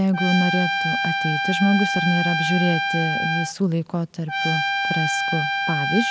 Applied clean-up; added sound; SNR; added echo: none; Trumpet; 0 dB; none.